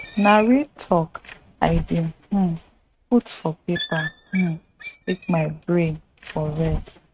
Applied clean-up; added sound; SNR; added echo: neural mask model RNNoise.